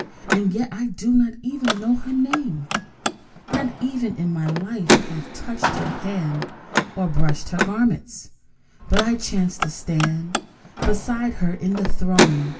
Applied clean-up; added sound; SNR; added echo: none; Car; 4 dB; reverberation time 0.2 s.